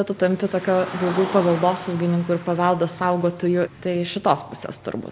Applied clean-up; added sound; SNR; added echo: none; Car; 15 dB; none.